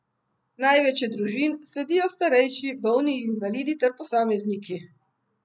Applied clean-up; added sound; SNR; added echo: none; none; none; none.